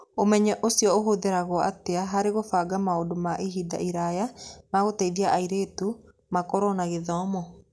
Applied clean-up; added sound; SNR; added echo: none; none; none; none.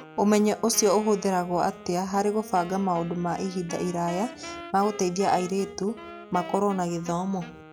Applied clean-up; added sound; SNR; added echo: none; Wind instrument, woodwind instrument + Wind instrument, woodwind instrument; 16 dB; none.